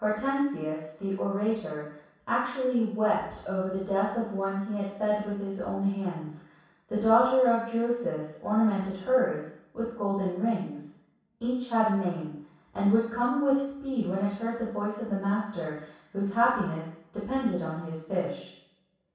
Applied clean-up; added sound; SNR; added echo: none; none; none; reverberation time 0.7 s.